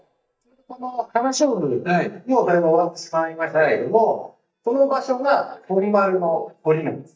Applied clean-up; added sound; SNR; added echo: neural mask model DeepFilterNet 3.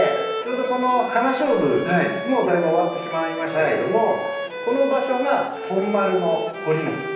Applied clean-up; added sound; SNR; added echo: none; Bowed string instrument; 8 dB; reverberation time 0.9 s.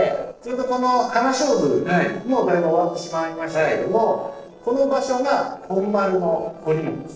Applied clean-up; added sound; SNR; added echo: neural separator model SepFormer DNS4.